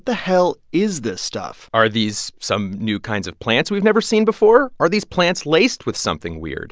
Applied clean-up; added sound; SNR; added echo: none; none; none; none.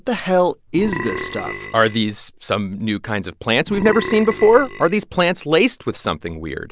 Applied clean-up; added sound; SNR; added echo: none; Burping, eructation; 10 dB; none.